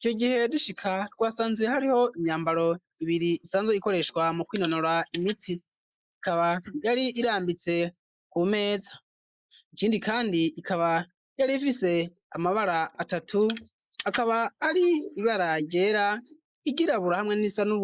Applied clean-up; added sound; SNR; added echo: neural mask model Resemble Enhance denoiser.